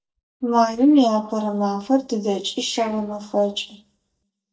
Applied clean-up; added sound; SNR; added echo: neural mask model DeepFilterNet 3.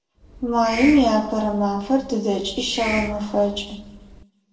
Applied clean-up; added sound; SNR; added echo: none; Hiss; 12 dB; reverberation time 0.8 s.